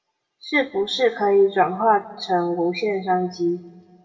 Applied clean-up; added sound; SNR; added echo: none; none; none; reverberation time 1.0 s.